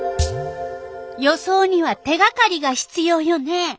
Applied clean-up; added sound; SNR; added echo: none; none; none; none.